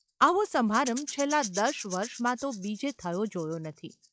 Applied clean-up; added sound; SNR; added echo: classical method log-MMSE.